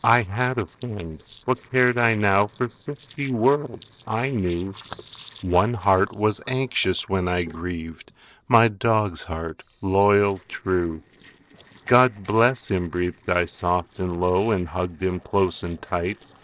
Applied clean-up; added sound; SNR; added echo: neural separator model SepFormer DNS4.